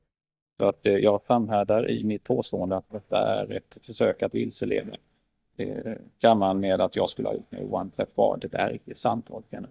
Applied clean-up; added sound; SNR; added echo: neural mask model DeepFilterNet 3.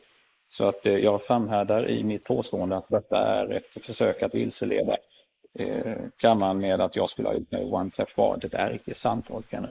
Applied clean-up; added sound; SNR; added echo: neural mask model Resemble Enhance denoiser.